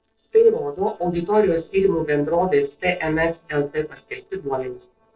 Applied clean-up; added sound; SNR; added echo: neural separator model SepFormer DNS4.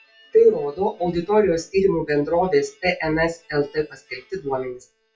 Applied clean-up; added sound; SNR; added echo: classical method WPE with log-MMSE.